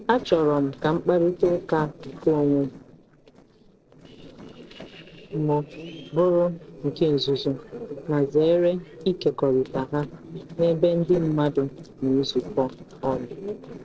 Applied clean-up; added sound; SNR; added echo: neural separator model SepFormer DNS4.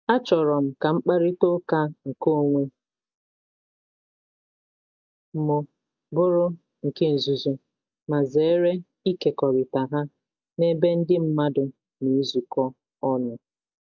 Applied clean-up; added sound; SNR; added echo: none; none; none; none.